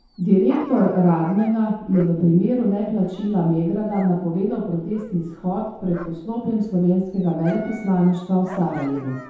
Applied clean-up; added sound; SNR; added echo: none; Dog; 20 dB; reverberation time 0.8 s.